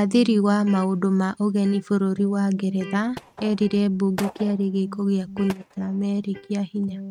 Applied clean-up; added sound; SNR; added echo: neural mask model RNNoise.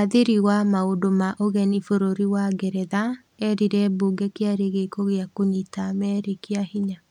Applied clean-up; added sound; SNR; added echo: none; none; none; none.